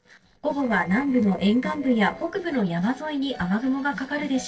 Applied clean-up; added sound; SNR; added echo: neural separator model SepFormer DNS4.